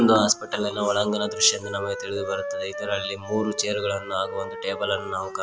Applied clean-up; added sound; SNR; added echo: none; Wind instrument, woodwind instrument; 10 dB; none.